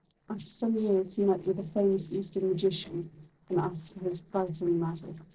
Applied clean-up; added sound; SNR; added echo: neural separator model SepFormer DNS4.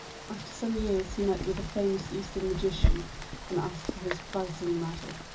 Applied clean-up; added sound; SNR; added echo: none; Rain; 2 dB; reverberation time 0.4 s.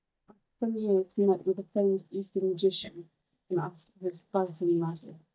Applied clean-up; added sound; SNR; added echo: neural mask model DeepFilterNet 3.